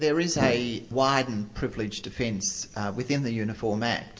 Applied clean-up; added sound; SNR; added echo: none; Brass instrument; 5 dB; reverberation time 0.9 s.